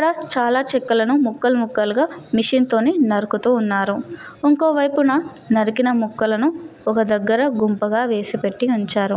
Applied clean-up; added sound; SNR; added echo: none; none; none; none.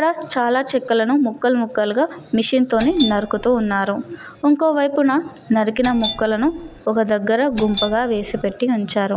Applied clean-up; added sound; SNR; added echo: none; Doorbell; 11 dB; none.